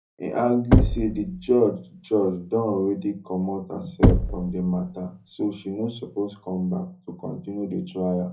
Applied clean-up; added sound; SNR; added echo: none; Knock / Wood; -1 dB; reverberation time 0.4 s.